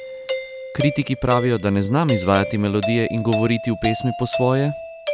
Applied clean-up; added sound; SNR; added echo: none; Doorbell; 7 dB; none.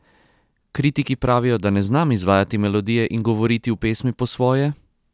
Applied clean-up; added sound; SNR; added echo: none; none; none; none.